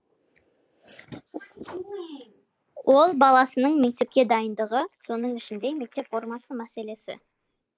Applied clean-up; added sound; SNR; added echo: neural mask model Resemble Enhance denoiser.